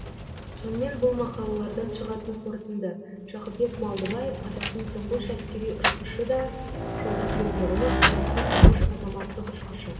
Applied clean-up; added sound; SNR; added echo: none; Rain; -4 dB; reverberation time 2.7 s.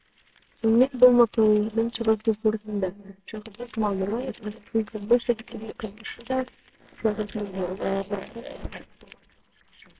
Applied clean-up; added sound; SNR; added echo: neural separator model SepFormer WHAMR!.